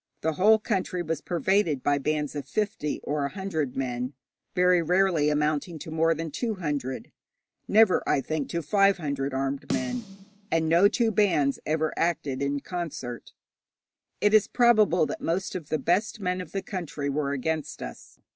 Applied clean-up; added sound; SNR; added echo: none; Snare drum; 14 dB; none.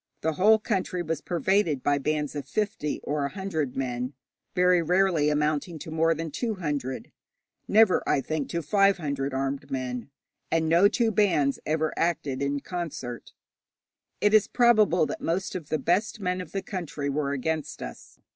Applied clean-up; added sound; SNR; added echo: none; none; none; none.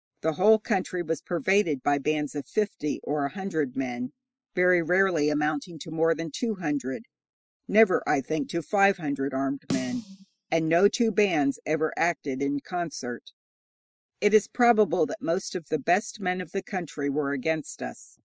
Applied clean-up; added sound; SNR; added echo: classical method spectral subtraction.